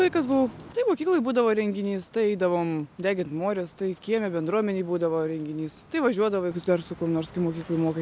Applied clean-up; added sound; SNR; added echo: none; none; none; none.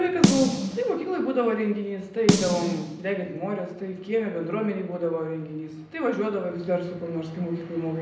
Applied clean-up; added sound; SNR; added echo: none; Snare drum; 0 dB; reverberation time 0.7 s.